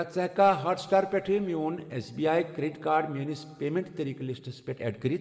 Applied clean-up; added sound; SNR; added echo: none; none; none; reverberation time 1.5 s.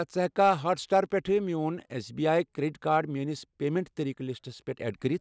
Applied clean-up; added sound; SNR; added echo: none; none; none; none.